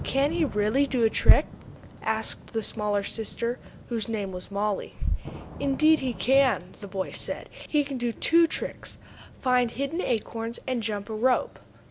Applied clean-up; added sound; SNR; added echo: none; Thunder / Rain; 17 dB; none.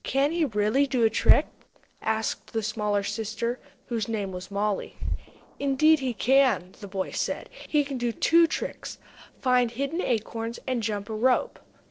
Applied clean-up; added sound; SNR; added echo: neural separator model SepFormer DNS4.